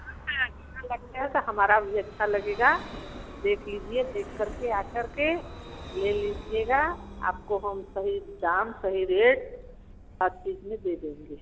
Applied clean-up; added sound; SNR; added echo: none; Vehicle; 14 dB; none.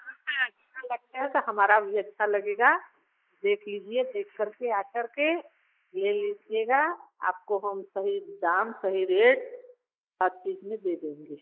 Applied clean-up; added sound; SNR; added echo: neural mask model Resemble Enhance denoiser.